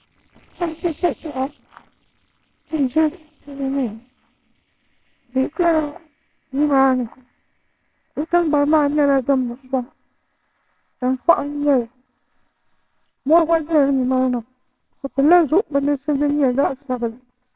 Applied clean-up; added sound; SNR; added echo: neural separator model SepFormer WHAMR!.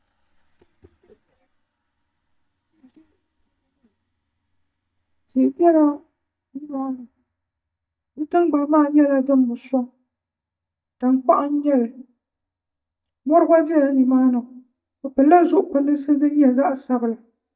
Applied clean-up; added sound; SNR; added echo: neural mask model DeepFilterNet 3.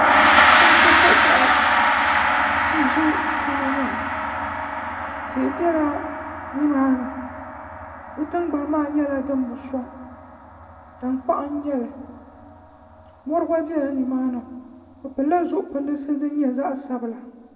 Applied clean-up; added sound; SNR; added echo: none; Gong; -3 dB; reverberation time 1.5 s.